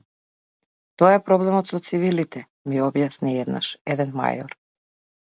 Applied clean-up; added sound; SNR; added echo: none; none; none; none.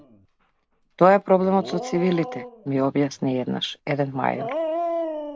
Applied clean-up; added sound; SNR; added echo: none; Dog; 9 dB; none.